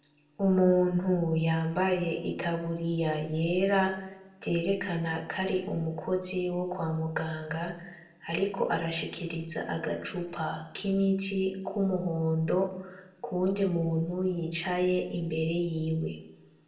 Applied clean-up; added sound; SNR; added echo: none; none; none; reverberation time 0.6 s.